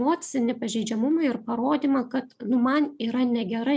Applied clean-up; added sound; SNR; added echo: none; none; none; none.